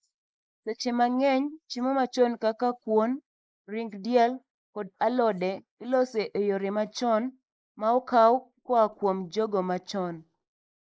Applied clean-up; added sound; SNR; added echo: neural mask model Resemble Enhance denoiser.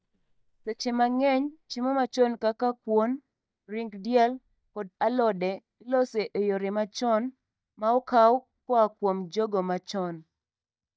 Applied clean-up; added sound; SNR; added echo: neural mask model DeepFilterNet 3.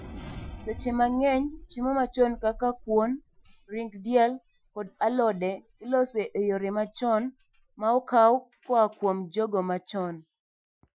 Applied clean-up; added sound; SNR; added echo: classical method Wiener filter.